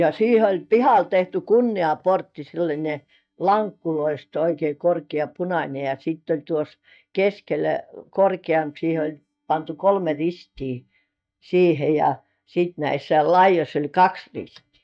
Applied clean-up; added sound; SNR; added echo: neural mask model DeepFilterNet 3.